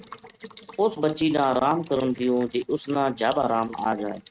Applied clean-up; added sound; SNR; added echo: neural mask model RNNoise.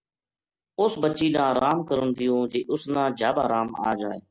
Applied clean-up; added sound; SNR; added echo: none; none; none; none.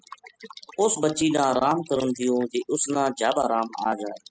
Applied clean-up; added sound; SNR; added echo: classical method spectral subtraction.